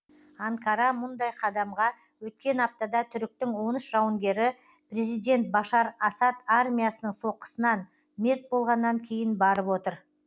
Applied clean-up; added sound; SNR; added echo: none; none; none; none.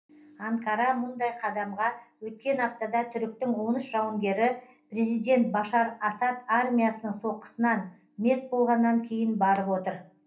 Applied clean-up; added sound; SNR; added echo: none; none; none; reverberation time 0.3 s.